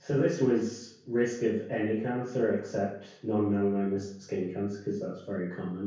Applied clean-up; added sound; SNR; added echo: none; none; none; reverberation time 0.6 s.